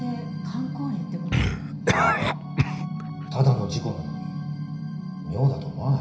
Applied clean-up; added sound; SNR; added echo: none; Cough; 1 dB; reverberation time 0.5 s.